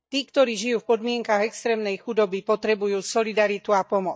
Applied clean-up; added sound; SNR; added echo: neural mask model DeepFilterNet 3.